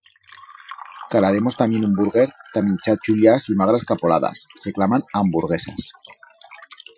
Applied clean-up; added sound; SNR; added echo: classical method Wiener filter.